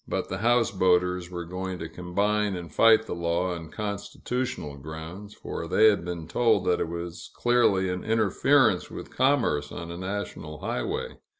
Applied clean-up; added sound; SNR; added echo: none; none; none; none.